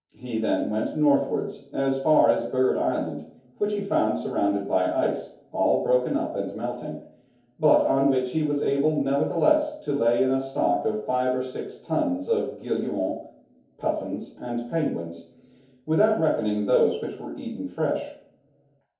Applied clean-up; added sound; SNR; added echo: none; none; none; reverberation time 0.6 s.